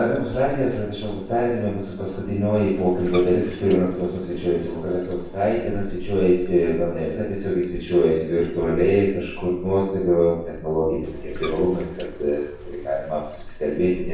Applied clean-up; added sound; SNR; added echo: none; Bathtub (filling or washing); 13 dB; reverberation time 0.7 s.